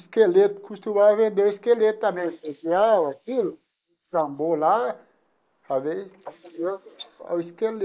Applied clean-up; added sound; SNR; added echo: neural mask model Resemble Enhance denoiser.